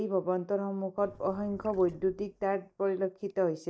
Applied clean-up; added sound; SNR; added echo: neural mask model DeepFilterNet 3.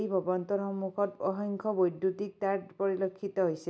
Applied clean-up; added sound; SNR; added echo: none; none; none; none.